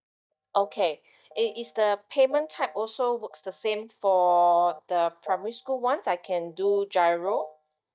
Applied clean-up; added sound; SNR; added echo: neural mask model DeepFilterNet 3.